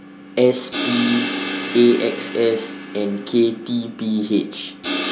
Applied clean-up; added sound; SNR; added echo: none; Crash cymbal; 7 dB; none.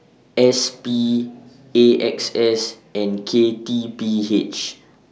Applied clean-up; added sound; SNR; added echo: none; none; none; none.